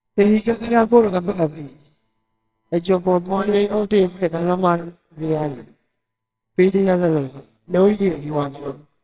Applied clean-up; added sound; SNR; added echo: neural separator model SepFormer WHAMR!.